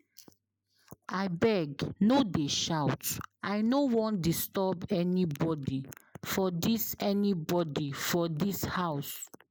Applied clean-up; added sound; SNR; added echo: neural mask model Resemble Enhance denoiser.